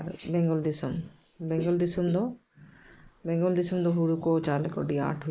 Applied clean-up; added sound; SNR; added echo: neural mask model Resemble Enhance denoiser.